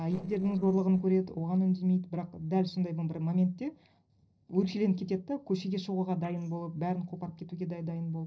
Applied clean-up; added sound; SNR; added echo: neural separator model SepFormer DNS4.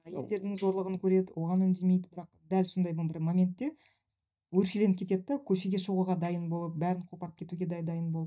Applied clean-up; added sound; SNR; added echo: neural mask model DeepFilterNet 3.